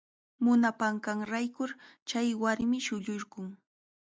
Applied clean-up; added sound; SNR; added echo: none; none; none; none.